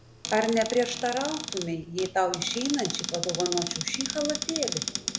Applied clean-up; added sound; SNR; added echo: none; Cupboard open or close; 5 dB; none.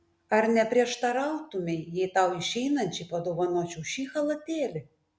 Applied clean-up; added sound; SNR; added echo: none; none; none; none.